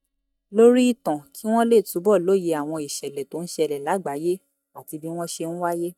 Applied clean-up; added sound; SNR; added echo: neural mask model DeepFilterNet 3.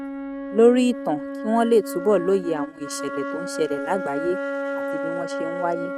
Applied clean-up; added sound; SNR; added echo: neural mask model RNNoise.